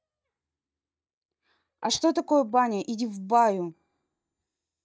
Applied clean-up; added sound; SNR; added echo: neural mask model DeepFilterNet 3.